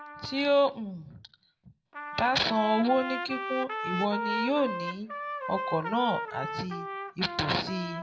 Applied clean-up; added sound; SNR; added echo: none; Trumpet; 6 dB; reverberation time 0.3 s.